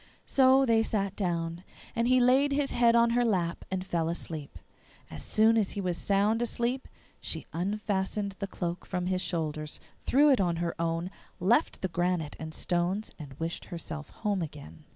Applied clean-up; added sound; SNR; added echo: none; none; none; none.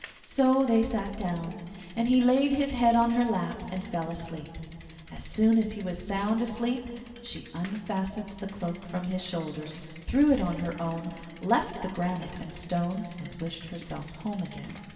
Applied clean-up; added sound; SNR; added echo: none; Bicycle; 18 dB; reverberation time 2.7 s.